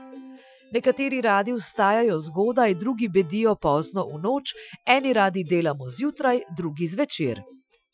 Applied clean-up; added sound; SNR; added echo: classical method Wiener filter.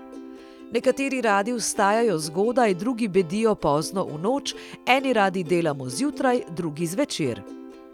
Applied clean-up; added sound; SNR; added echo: none; Plucked string instrument; 17 dB; none.